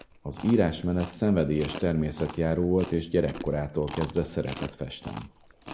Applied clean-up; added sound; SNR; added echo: none; Chewing, mastication; 15 dB; none.